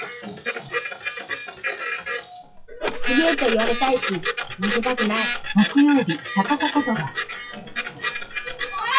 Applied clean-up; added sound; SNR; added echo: classical method WPE with log-MMSE.